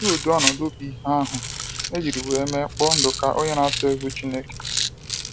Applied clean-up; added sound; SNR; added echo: none; Rattle; 3 dB; none.